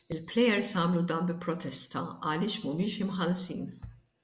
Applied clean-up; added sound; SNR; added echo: none; none; none; none.